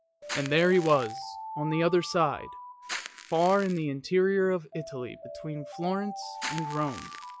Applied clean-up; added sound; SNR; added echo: classical method log-MMSE.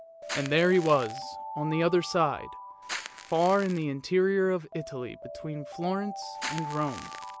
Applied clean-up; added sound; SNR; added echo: none; Alarm + Crackle; 11 dB; none.